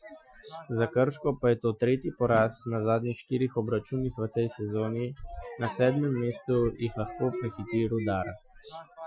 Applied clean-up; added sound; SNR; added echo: classical method Wiener filter.